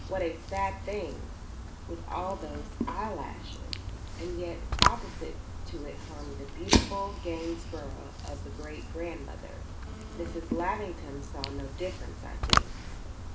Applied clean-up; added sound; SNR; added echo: none; Fire; -4 dB; reverberation time 0.2 s.